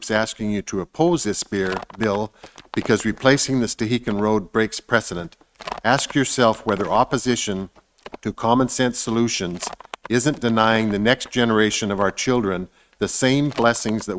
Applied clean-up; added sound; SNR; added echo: neural mask model RNNoise.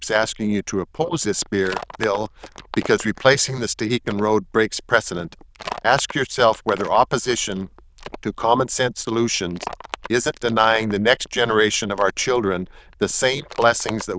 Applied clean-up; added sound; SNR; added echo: neural diffusion model UNIVERSE++.